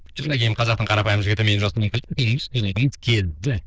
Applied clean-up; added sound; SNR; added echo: neural diffusion model UNIVERSE++.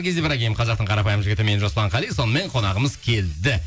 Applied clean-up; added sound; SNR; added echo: none; none; none; none.